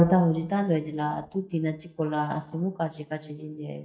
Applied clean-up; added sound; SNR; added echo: neural mask model DeepFilterNet 3.